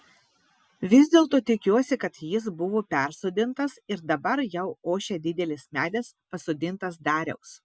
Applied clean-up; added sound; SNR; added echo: none; none; none; none.